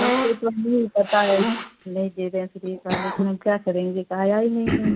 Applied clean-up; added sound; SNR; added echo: none; Cough; 5 dB; none.